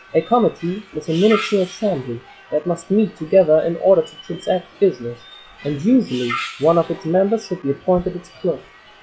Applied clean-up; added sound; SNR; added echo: classical method log-MMSE.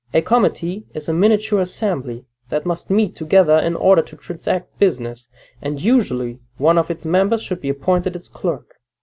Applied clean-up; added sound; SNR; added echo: none; none; none; none.